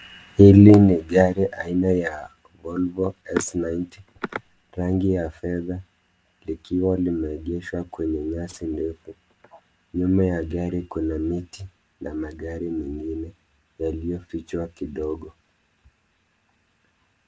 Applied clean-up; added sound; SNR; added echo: none; none; none; none.